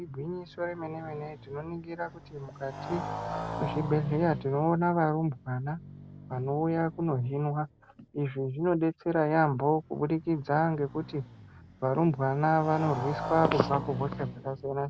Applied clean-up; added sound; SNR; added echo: none; Motorcycle; 11 dB; none.